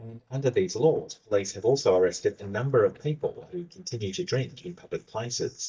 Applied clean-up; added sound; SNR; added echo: neural mask model DeepFilterNet 3.